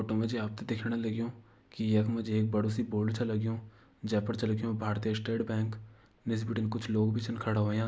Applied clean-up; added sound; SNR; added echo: none; none; none; none.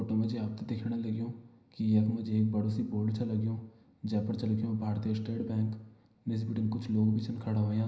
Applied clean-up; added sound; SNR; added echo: none; none; none; reverberation time 0.9 s.